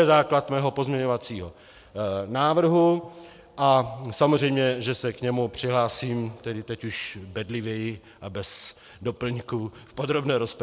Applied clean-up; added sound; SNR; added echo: none; none; none; none.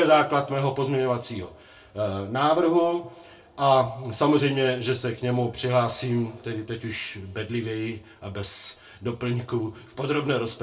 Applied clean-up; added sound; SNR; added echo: none; none; none; reverberation time 0.2 s.